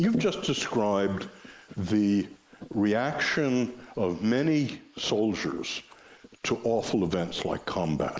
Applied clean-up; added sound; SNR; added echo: neural mask model Resemble Enhance denoiser.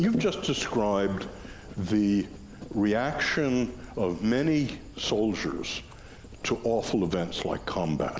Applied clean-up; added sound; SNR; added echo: none; Dog; 18 dB; none.